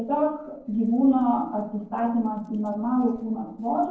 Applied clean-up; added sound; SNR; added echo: neural separator model SepFormer DNS4.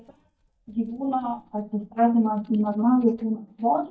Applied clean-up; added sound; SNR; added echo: neural mask model DeepFilterNet 3.